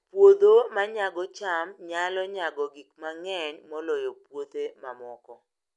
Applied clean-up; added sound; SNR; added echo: none; none; none; none.